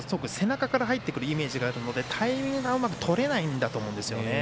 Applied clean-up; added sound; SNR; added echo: none; Aircraft; 15 dB; none.